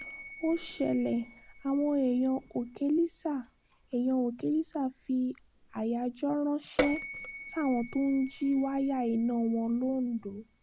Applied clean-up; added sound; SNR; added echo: none; Bell; -2 dB; none.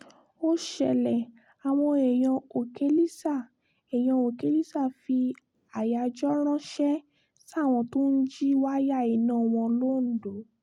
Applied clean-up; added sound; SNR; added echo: none; none; none; none.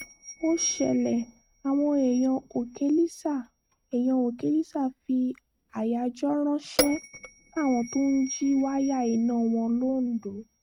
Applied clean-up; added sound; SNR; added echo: neural mask model RNNoise.